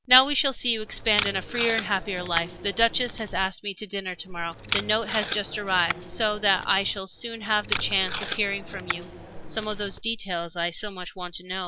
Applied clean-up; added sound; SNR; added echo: none; Packing tape, duct tape; 8 dB; none.